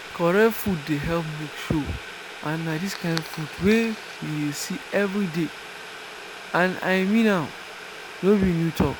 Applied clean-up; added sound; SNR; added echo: none; Boiling + Fire; 13 dB; none.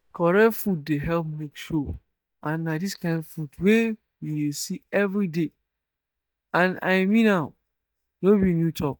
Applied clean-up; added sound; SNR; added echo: neural mask model DeepFilterNet 3.